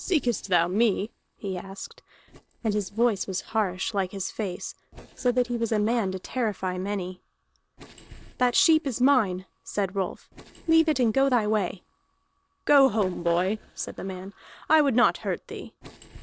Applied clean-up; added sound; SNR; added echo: neural separator model SepFormer DNS4.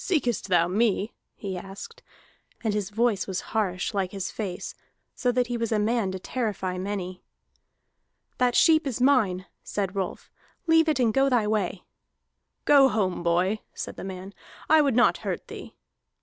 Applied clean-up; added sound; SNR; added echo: none; none; none; none.